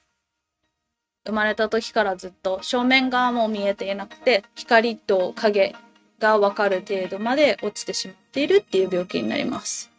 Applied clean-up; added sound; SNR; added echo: neural mask model RNNoise.